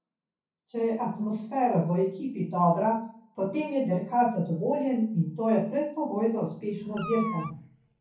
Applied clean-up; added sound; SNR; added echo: none; Meow; 12 dB; reverberation time 0.6 s.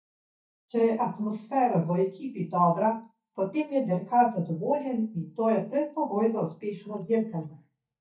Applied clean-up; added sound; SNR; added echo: neural mask model DeepFilterNet 3.